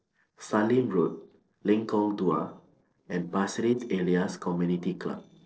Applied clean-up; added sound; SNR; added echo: neural separator model SepFormer DNS4.